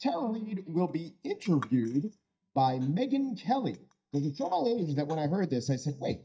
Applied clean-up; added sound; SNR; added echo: neural mask model DeepFilterNet 3.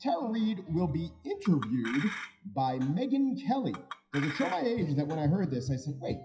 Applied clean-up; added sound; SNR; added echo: classical method WPE with log-MMSE.